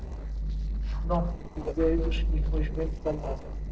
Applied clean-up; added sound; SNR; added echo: neural separator model SepFormer DNS4.